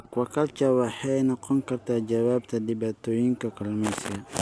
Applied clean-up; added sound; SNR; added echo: none; none; none; none.